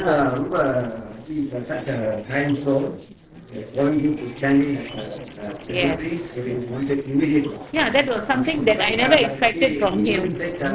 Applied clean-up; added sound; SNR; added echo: neural separator model SepFormer DNS4.